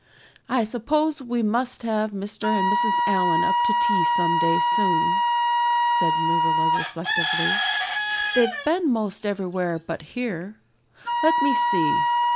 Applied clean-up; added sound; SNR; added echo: none; Wind instrument, woodwind instrument + Bird / Chicken, rooster; -3 dB; none.